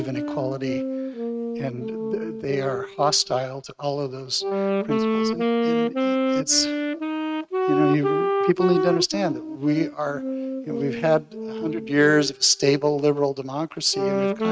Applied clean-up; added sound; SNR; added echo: neural mask model RNNoise.